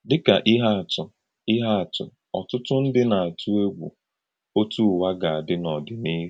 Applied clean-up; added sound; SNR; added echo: none; none; none; none.